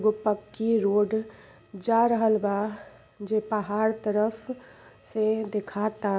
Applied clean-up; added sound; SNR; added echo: none; none; none; none.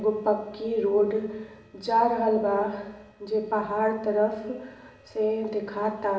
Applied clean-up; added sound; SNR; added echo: none; none; none; reverberation time 0.8 s.